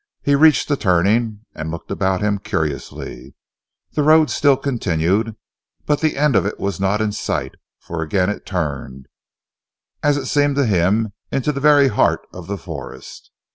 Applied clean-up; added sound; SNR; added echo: none; none; none; none.